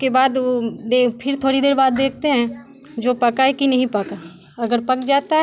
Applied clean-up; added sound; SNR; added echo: none; none; none; none.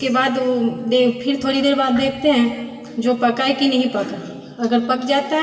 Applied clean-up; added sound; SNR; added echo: none; none; none; reverberation time 1.8 s.